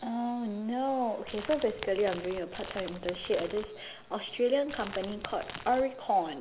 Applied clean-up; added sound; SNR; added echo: none; Crumpling, crinkling / Crackle; 12 dB; none.